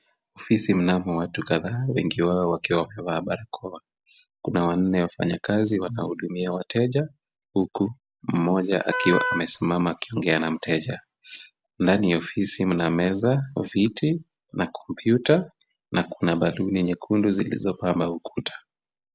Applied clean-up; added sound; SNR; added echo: none; Wind instrument, woodwind instrument; 5 dB; none.